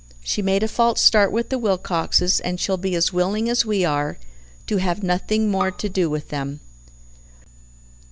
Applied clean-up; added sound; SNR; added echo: none; Bowed string instrument; 16 dB; none.